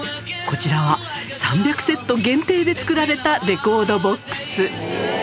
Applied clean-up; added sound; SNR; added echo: none; none; none; none.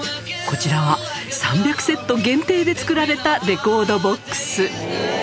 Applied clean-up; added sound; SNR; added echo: none; Chicken, rooster; 19 dB; none.